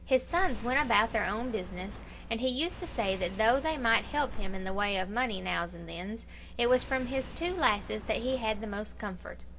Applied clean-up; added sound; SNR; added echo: none; Engine / Car; 15 dB; reverberation time 2.4 s.